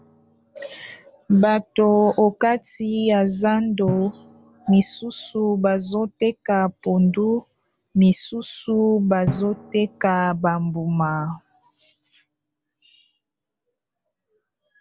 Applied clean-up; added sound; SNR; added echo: none; Drum; 18 dB; none.